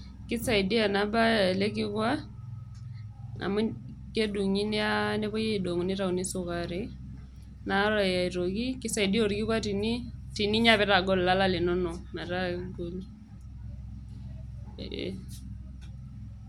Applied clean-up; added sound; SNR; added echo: none; none; none; none.